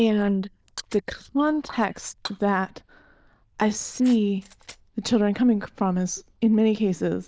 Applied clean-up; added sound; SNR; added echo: neural diffusion model UNIVERSE++.